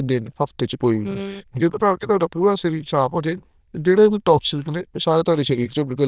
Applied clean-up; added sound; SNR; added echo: neural diffusion model UNIVERSE++.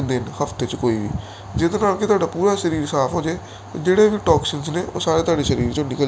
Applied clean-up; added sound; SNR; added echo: none; none; none; none.